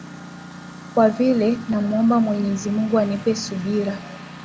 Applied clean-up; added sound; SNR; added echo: none; Engine; 16 dB; none.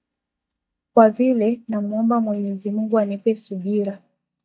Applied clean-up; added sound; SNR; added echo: neural mask model DeepFilterNet 3.